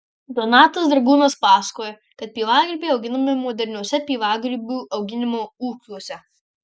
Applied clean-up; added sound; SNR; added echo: none; none; none; none.